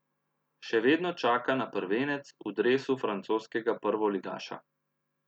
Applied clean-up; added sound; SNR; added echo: none; none; none; none.